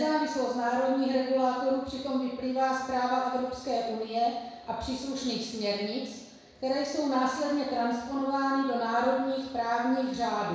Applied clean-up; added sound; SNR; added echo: none; none; none; reverberation time 1.1 s.